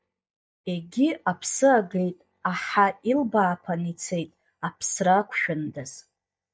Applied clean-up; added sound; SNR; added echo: neural mask model DeepFilterNet 3.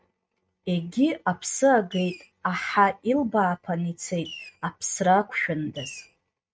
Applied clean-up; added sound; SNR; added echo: neural mask model RNNoise.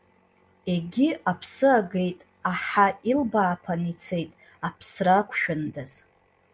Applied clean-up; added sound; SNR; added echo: none; none; none; none.